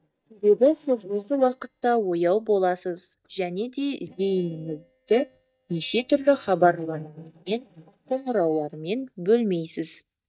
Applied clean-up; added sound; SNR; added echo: neural mask model DeepFilterNet 3.